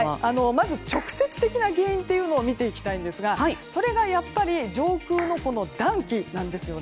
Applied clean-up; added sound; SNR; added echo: none; Clapping; 18 dB; none.